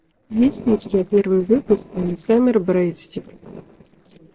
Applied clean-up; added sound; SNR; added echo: neural separator model SepFormer DNS4.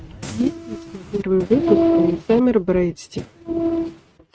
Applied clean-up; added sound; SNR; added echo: neural mask model RNNoise.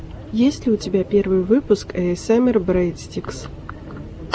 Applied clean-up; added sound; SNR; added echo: none; none; none; none.